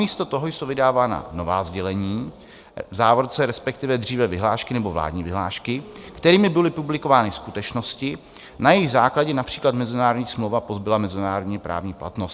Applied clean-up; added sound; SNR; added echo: none; none; none; none.